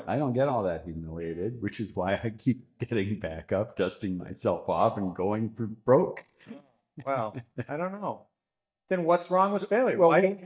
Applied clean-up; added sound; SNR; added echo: neural mask model DeepFilterNet 3.